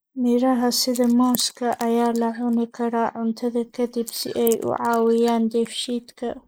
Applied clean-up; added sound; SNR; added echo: neural mask model Resemble Enhance denoiser.